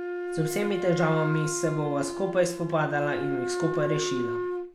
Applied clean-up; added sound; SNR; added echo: none; Wind instrument, woodwind instrument; 4 dB; none.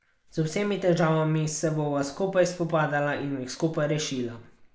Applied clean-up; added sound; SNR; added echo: none; none; none; none.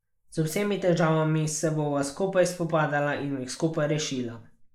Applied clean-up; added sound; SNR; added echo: neural mask model Resemble Enhance denoiser.